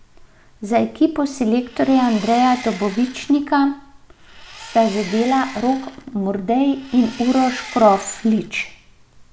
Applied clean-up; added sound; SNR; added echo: none; Engine; 17 dB; none.